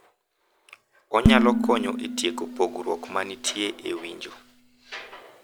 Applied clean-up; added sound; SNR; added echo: none; Dishes, pots, and pans; -2 dB; none.